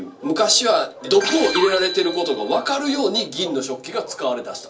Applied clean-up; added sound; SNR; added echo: none; Bark; 18 dB; reverberation time 0.3 s.